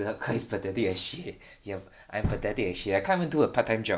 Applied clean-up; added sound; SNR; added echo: none; none; none; none.